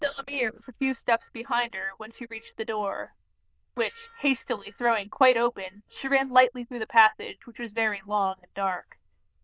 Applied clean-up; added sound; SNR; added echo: neural diffusion model UNIVERSE++.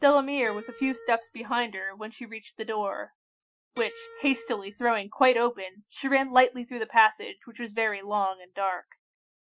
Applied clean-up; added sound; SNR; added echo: classical method Wiener filter.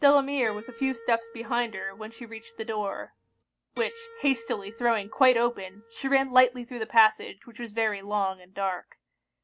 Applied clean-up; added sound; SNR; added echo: none; Harp; 19 dB; none.